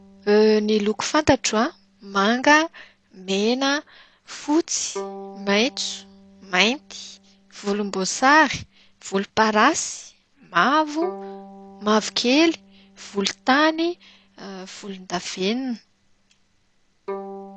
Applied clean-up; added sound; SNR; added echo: none; Bowed string instrument; 20 dB; none.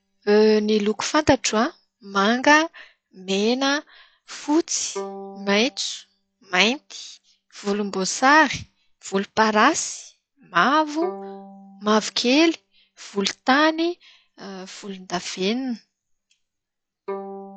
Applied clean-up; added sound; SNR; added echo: classical method log-MMSE.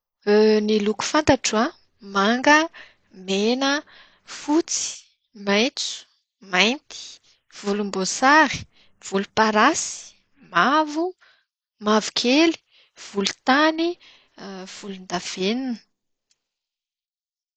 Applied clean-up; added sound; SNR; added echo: neural mask model Resemble Enhance denoiser.